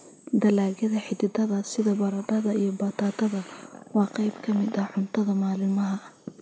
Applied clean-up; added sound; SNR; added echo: none; none; none; none.